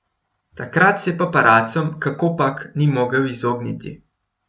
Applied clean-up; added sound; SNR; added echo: none; none; none; none.